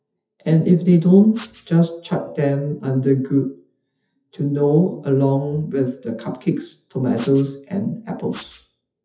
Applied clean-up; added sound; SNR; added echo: classical method WPE with log-MMSE.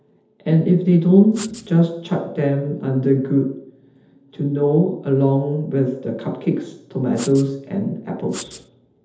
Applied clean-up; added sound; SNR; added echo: none; Writing; 17 dB; reverberation time 0.8 s.